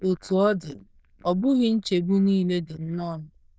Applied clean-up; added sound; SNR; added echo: neural diffusion model UNIVERSE++.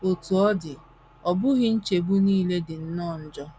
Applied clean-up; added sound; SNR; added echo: none; none; none; none.